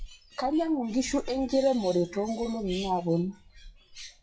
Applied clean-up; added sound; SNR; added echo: classical method WPE with log-MMSE.